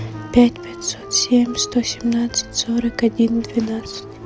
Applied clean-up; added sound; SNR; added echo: none; Musical instrument + Wind instrument, woodwind instrument; 15 dB; none.